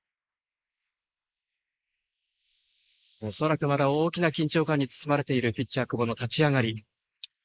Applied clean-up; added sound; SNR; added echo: neural mask model Resemble Enhance denoiser.